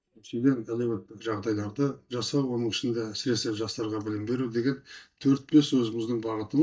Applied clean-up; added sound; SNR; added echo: neural mask model DeepFilterNet 3.